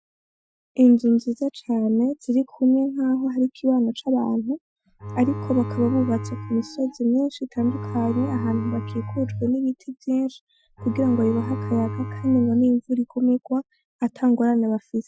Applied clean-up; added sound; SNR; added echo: classical method Wiener filter.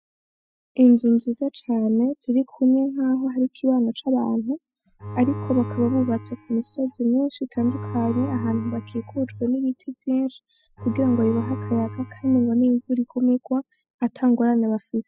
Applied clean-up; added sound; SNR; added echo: classical method spectral subtraction.